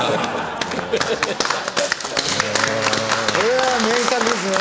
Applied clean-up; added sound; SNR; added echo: none; none; none; none.